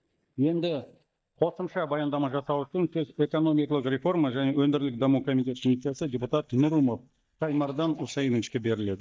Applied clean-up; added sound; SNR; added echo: neural mask model DeepFilterNet 3.